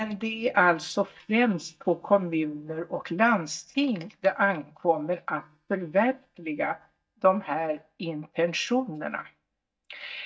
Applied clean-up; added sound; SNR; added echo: neural mask model DeepFilterNet 3.